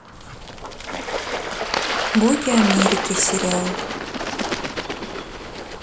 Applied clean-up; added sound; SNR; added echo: none; Water / Bird; 2 dB; none.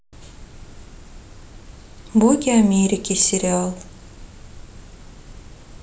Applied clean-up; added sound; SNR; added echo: none; none; none; none.